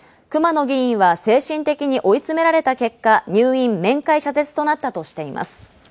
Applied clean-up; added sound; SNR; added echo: none; none; none; none.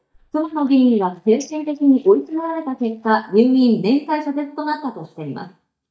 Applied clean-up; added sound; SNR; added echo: neural mask model DeepFilterNet 3.